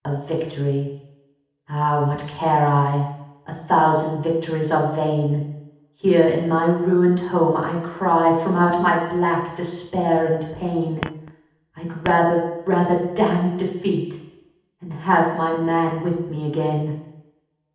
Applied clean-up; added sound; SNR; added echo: none; Chink, clink; 13 dB; reverberation time 0.8 s.